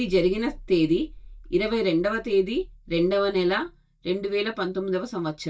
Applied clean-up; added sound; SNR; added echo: neural mask model DeepFilterNet 3.